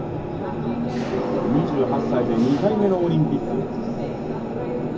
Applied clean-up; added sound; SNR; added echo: none; Mechanisms; 11 dB; reverberation time 0.4 s.